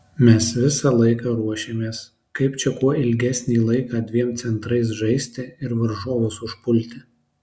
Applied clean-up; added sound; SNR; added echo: none; none; none; none.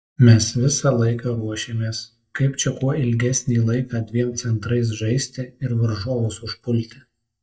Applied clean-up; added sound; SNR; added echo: neural mask model DeepFilterNet 3.